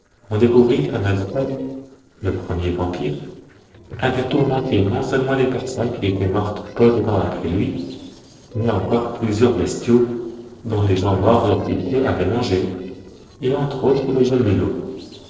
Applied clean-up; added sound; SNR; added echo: neural separator model SepFormer DNS4.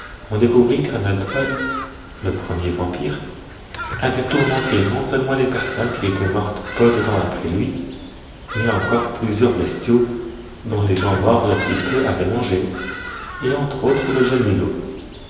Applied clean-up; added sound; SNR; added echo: none; Bird vocalization, bird call, bird song; 10 dB; reverberation time 1.0 s.